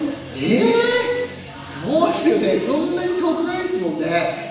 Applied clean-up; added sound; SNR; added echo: none; none; none; reverberation time 1.0 s.